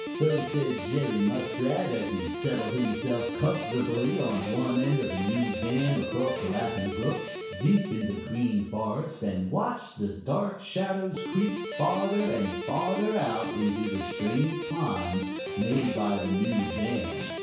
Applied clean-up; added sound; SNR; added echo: none; Guitar; 6 dB; reverberation time 0.6 s.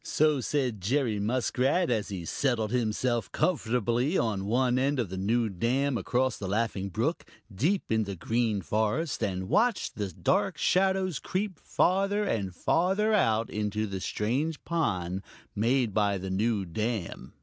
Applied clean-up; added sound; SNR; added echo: none; none; none; none.